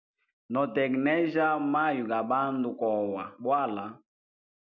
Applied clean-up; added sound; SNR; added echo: none; none; none; none.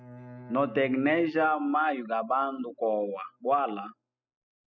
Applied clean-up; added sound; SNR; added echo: classical method spectral subtraction.